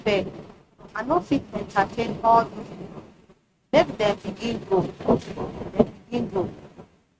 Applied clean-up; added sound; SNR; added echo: neural mask model RNNoise.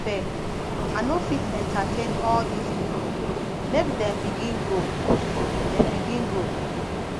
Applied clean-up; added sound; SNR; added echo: none; Rain / Thunderstorm + Ocean; -4 dB; none.